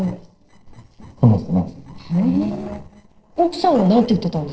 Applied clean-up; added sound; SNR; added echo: neural separator model SepFormer DNS4.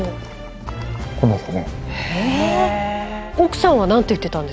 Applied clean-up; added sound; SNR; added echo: none; none; none; none.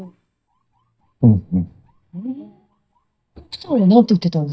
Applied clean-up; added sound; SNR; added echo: neural mask model DeepFilterNet 3.